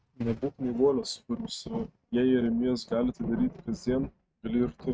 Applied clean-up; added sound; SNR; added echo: neural mask model RNNoise.